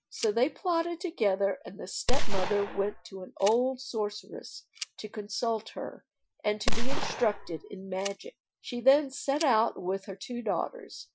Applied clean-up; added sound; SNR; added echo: classical method Wiener filter.